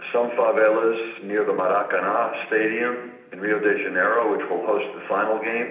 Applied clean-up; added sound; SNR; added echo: none; none; none; reverberation time 0.8 s.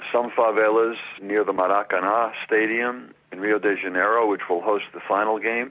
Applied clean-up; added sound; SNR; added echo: none; none; none; none.